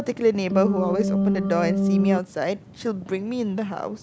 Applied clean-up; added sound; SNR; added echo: none; Organ; -3 dB; none.